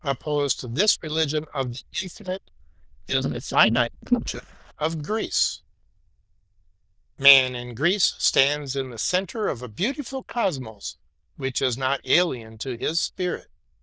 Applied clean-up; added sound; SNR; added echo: neural diffusion model UNIVERSE++.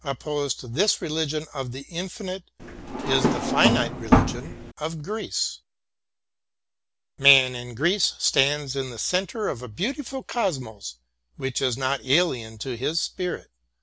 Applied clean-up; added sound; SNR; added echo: none; Drawer open or close; -4 dB; none.